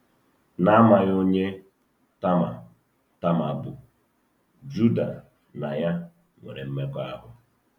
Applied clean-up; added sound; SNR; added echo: none; none; none; none.